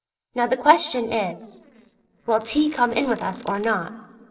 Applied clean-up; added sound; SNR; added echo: neural separator model SepFormer DNS4.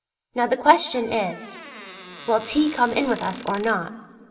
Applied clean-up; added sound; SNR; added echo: none; Squeak; 18 dB; reverberation time 2.1 s.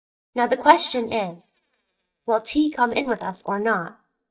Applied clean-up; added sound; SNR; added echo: neural mask model DeepFilterNet 3.